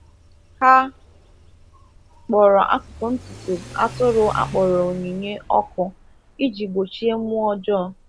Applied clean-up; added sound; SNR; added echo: none; Accelerating, revving, vroom / Car; 19 dB; none.